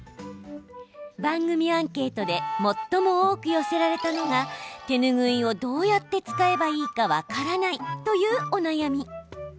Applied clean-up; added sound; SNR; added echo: none; none; none; none.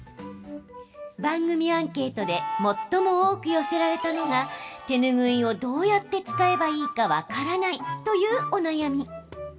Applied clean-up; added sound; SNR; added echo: none; none; none; reverberation time 1.6 s.